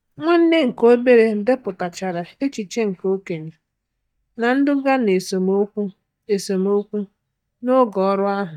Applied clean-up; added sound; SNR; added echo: neural mask model DeepFilterNet 3.